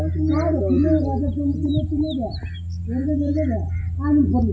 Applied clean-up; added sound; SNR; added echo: none; none; none; none.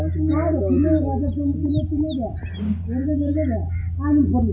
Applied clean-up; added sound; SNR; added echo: none; Whoosh, swoosh, swish; 13 dB; none.